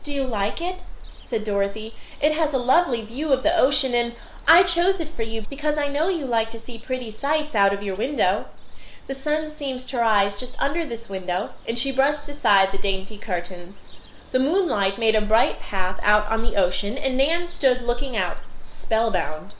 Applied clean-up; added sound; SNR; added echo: none; Ocean; 2 dB; none.